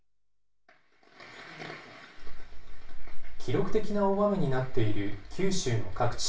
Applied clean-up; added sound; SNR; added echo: none; none; none; reverberation time 0.3 s.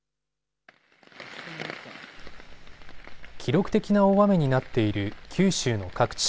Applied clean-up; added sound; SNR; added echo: none; none; none; none.